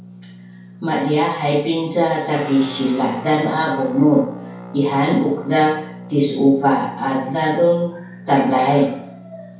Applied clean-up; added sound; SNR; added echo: none; Guitar; 17 dB; reverberation time 0.5 s.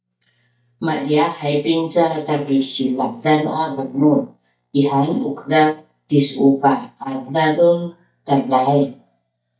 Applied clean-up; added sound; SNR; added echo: neural mask model DeepFilterNet 3.